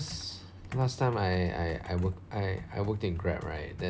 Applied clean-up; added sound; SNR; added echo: none; Computer keyboard; 14 dB; none.